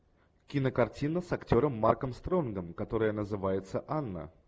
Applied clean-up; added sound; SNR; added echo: none; none; none; none.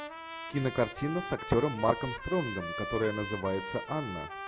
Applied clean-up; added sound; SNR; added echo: none; Trumpet; 8 dB; none.